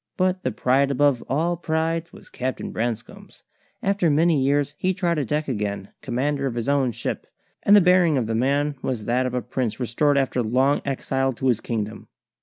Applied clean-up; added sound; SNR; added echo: none; none; none; none.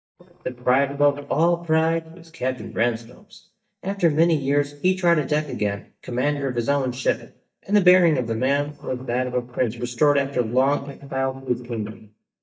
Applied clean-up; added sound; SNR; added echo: neural mask model DeepFilterNet 3.